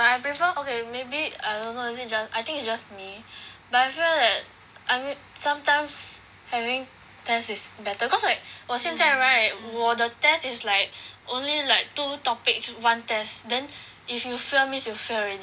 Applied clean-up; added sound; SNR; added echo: none; none; none; none.